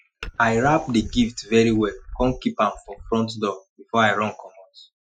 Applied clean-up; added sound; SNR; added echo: classical method Wiener filter.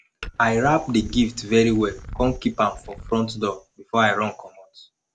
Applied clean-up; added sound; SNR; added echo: none; Glass; 14 dB; none.